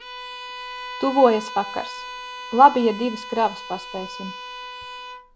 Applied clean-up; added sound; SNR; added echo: none; Bowed string instrument; 12 dB; none.